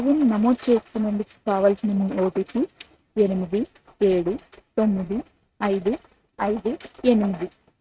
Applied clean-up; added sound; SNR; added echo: neural mask model RNNoise.